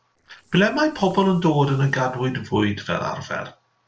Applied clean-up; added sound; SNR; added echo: neural separator model SepFormer DNS4.